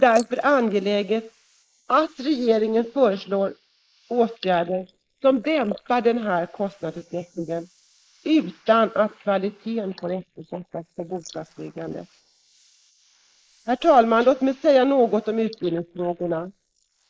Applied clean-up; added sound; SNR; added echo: neural mask model Resemble Enhance denoiser.